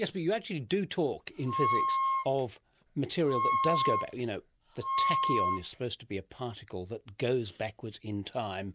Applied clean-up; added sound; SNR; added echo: none; Wind instrument, woodwind instrument; -2 dB; none.